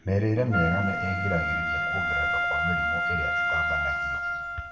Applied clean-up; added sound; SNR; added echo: none; Wind instrument, woodwind instrument; -2 dB; reverberation time 2.2 s.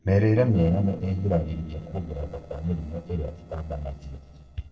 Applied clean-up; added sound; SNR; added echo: neural separator model SepFormer DNS4.